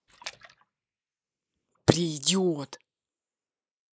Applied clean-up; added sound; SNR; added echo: neural mask model Resemble Enhance denoiser.